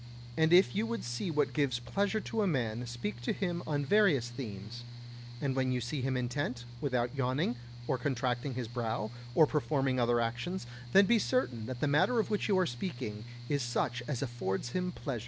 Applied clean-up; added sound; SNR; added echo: none; Mechanical fan; 13 dB; none.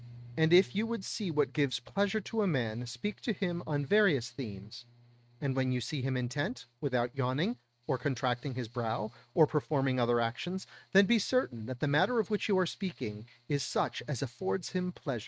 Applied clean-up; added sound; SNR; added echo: neural mask model RNNoise.